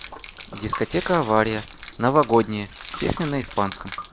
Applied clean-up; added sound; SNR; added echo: none; Gurgling / Liquid + Glass; 11 dB; none.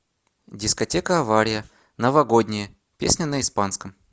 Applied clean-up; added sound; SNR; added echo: none; none; none; none.